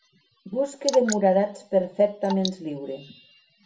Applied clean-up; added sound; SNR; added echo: none; Drip / Water; 14 dB; reverberation time 0.3 s.